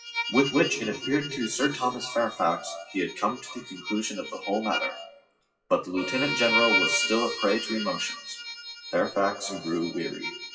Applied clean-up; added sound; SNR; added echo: classical method WPE with log-MMSE.